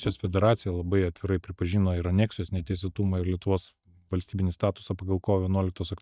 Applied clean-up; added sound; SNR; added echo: neural mask model DeepFilterNet 3.